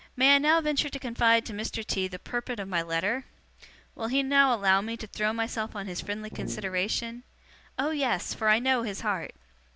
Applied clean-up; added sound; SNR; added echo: none; Brass instrument; 12 dB; none.